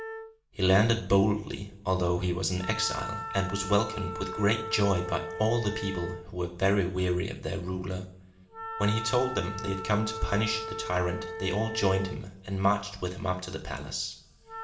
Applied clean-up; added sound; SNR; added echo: none; Wind instrument, woodwind instrument; 11 dB; reverberation time 0.8 s.